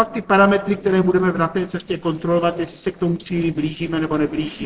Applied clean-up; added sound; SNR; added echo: neural separator model SepFormer DNS4.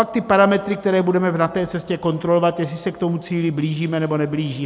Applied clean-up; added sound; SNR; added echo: none; none; none; none.